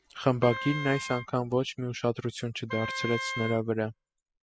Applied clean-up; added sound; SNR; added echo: classical method spectral subtraction.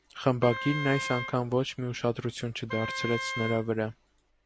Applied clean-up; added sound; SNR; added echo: none; Wind instrument, woodwind instrument; 9 dB; none.